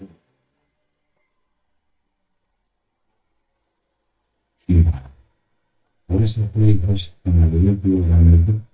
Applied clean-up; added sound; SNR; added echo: neural mask model DeepFilterNet 3.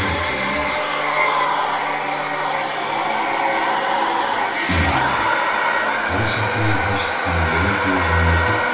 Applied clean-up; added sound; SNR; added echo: none; Domestic sounds, home sounds; -5 dB; reverberation time 0.3 s.